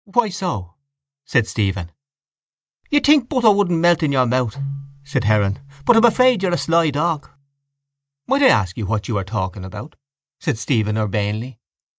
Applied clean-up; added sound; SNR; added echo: neural mask model DeepFilterNet 3.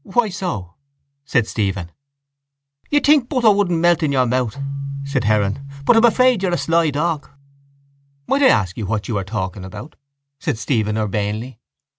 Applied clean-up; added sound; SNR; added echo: none; Keyboard (musical); 16 dB; none.